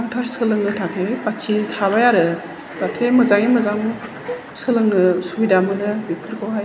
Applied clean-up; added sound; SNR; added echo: none; Cowbell; 18 dB; none.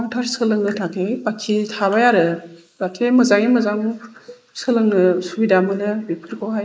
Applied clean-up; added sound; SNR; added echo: neural mask model Resemble Enhance denoiser.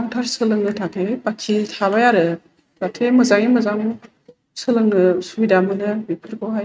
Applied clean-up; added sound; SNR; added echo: neural mask model RNNoise.